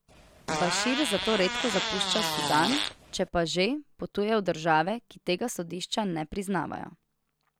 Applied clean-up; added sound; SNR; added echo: none; Fart; 2 dB; none.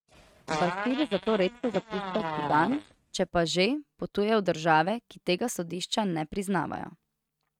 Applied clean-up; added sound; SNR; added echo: neural mask model RNNoise.